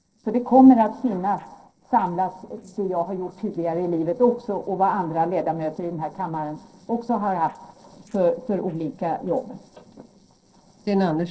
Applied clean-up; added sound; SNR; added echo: neural separator model SepFormer DNS4.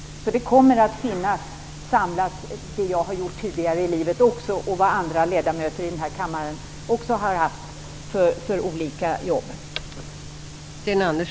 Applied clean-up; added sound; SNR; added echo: none; none; none; none.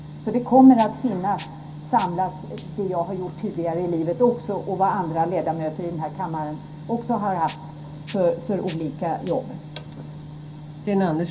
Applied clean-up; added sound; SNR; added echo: none; Rattle (instrument); 17 dB; reverberation time 0.3 s.